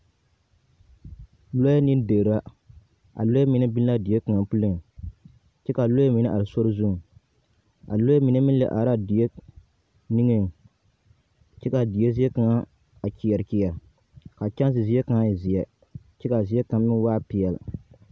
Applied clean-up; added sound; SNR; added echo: none; none; none; none.